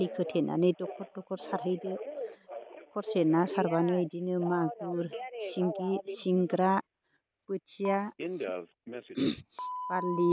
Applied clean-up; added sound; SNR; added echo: none; Telephone; 9 dB; none.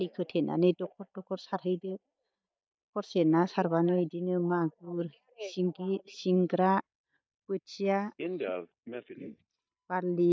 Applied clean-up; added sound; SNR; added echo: neural mask model DeepFilterNet 3.